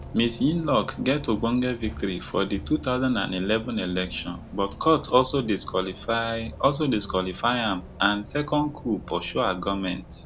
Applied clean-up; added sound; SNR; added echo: none; Bus; 15 dB; none.